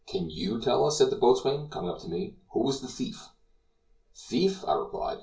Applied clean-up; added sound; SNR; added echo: none; none; none; reverberation time 0.2 s.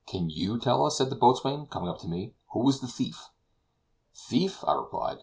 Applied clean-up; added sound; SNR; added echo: none; none; none; none.